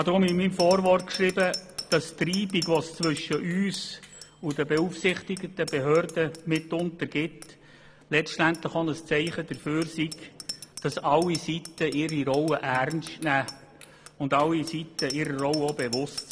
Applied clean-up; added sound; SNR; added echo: none; Bicycle bell; 15 dB; none.